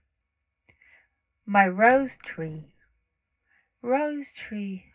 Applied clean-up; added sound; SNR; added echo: neural separator model SepFormer DNS4.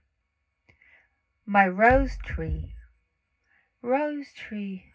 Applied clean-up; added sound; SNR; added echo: none; Bass drum; 8 dB; reverberation time 0.4 s.